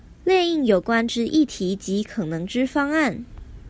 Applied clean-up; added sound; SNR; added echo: none; none; none; none.